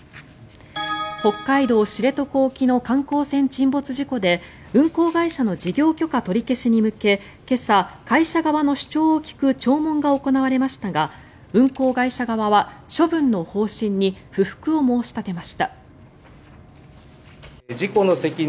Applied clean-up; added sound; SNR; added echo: none; none; none; none.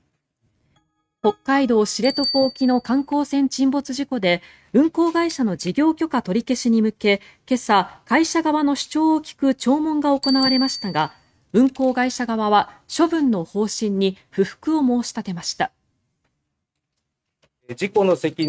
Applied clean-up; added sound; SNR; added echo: neural mask model RNNoise.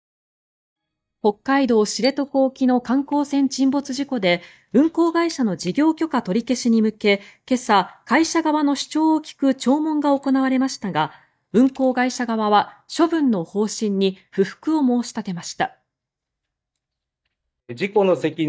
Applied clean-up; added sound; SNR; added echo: neural mask model DeepFilterNet 3.